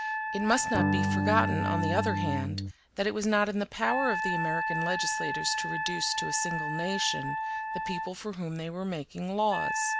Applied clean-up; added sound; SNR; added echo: none; Electric guitar / Strum + Wind instrument, woodwind instrument; 0 dB; none.